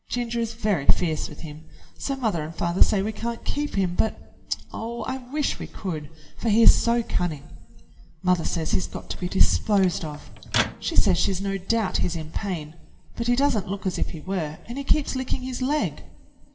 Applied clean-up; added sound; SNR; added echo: none; Microwave oven; 13 dB; reverberation time 1.3 s.